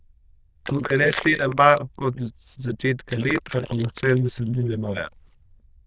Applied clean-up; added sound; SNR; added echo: neural diffusion model UNIVERSE++.